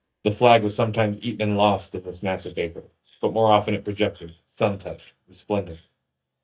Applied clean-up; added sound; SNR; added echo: neural mask model DeepFilterNet 3.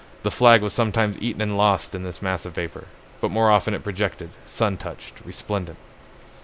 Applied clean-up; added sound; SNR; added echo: none; none; none; none.